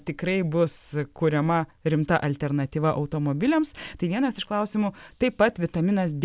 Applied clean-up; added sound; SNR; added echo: none; none; none; none.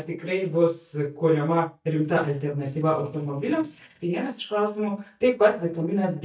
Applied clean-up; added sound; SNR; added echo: neural mask model DeepFilterNet 3.